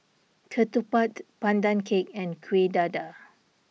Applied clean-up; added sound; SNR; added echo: none; none; none; none.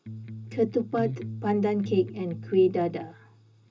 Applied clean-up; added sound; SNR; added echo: none; Electric guitar; 11 dB; reverberation time 0.2 s.